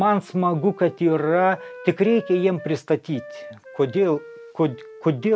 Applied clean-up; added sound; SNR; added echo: none; Wind instrument, woodwind instrument; 19 dB; none.